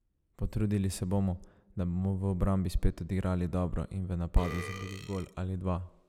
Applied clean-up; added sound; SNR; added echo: none; Burping, eructation; 14 dB; none.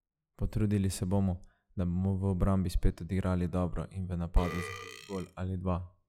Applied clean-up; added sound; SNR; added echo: classical method log-MMSE.